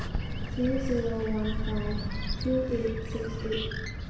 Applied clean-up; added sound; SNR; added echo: none; Bird; 0 dB; reverberation time 1.0 s.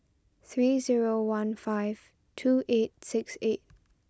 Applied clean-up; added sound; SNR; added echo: none; none; none; none.